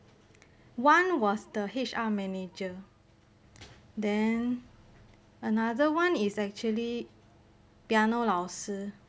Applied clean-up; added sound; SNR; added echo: none; none; none; none.